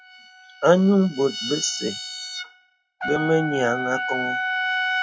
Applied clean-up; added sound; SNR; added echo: classical method log-MMSE.